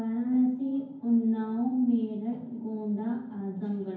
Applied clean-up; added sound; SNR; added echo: none; none; none; reverberation time 0.9 s.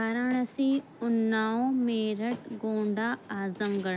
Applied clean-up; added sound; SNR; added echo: none; none; none; none.